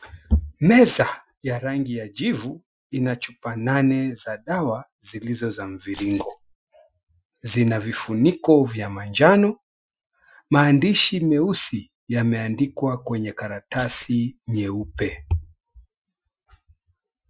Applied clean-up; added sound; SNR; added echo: classical method Wiener filter.